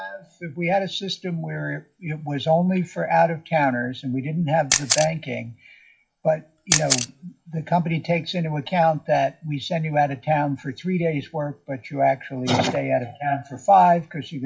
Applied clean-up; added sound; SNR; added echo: classical method WPE with log-MMSE.